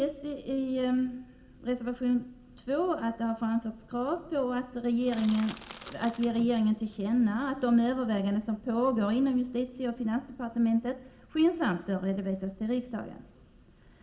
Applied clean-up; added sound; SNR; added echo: none; Crushing; 16 dB; reverberation time 0.8 s.